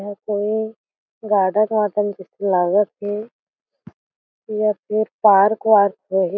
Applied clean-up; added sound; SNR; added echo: none; none; none; none.